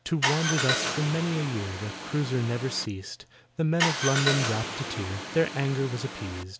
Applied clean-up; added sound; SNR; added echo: none; Car; 3 dB; none.